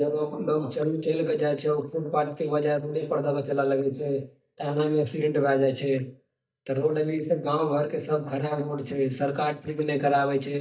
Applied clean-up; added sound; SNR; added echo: neural mask model DeepFilterNet 3.